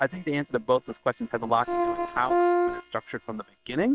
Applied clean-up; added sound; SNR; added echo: neural separator model SepFormer WHAM!.